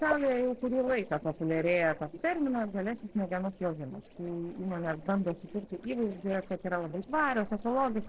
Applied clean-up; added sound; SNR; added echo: neural separator model SepFormer DNS4.